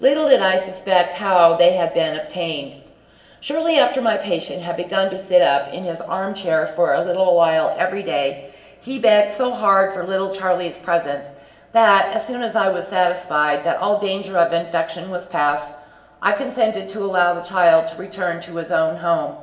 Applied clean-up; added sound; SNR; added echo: none; none; none; reverberation time 1.9 s.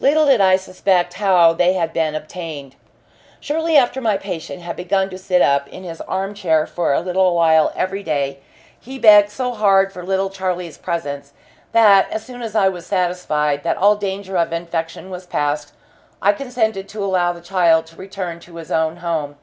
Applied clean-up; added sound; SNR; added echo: none; none; none; none.